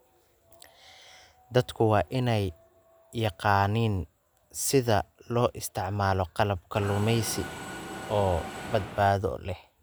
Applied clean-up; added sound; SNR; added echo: none; Mechanisms; 10 dB; none.